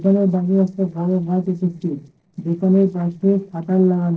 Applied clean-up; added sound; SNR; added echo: neural separator model SepFormer DNS4.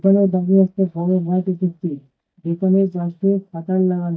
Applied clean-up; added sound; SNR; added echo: neural mask model DeepFilterNet 3.